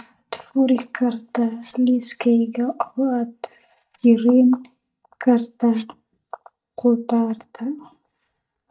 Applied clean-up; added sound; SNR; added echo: neural mask model DeepFilterNet 3.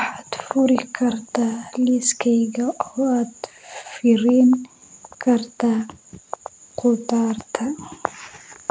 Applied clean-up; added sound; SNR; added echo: none; none; none; none.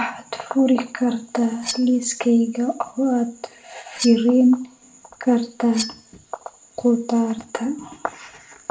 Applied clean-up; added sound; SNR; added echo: none; Cutlery, silverware; 14 dB; reverberation time 0.3 s.